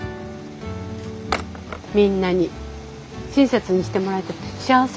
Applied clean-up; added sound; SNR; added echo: none; none; none; none.